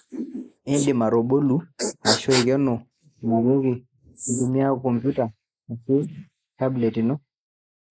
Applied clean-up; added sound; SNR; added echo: neural mask model Resemble Enhance denoiser.